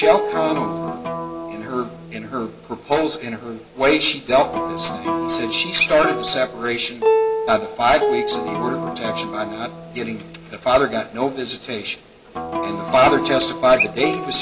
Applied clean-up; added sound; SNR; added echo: none; Acoustic guitar; 5 dB; reverberation time 1.8 s.